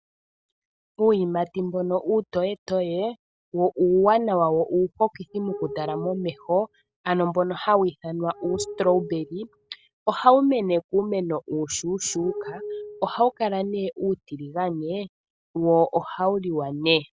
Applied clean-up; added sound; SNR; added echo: none; Glass; 13 dB; none.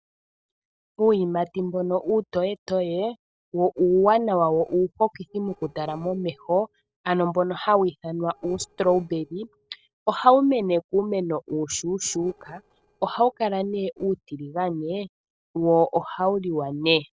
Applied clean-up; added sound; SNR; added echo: neural separator model SepFormer DNS4.